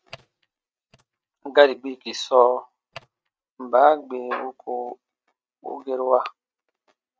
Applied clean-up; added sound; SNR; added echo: neural mask model RNNoise.